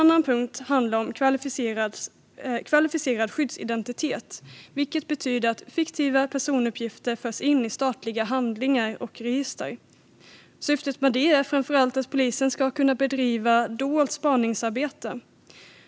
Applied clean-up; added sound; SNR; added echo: none; none; none; none.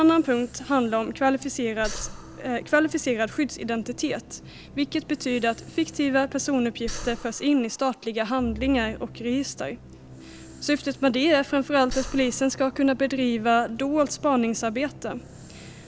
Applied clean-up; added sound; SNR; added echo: none; Breathing + Musical instrument; 16 dB; none.